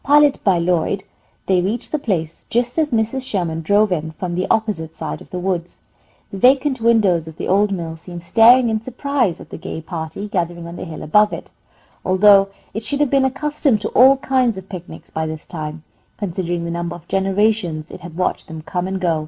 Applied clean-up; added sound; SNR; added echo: none; none; none; none.